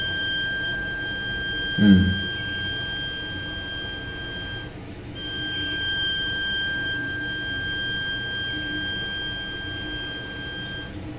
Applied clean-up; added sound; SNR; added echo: none; Bowed string instrument; 0 dB; reverberation time 1.1 s.